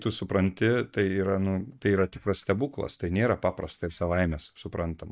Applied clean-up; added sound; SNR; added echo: neural mask model DeepFilterNet 3.